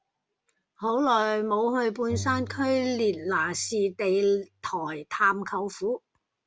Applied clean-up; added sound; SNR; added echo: none; Bowed string instrument; 14 dB; none.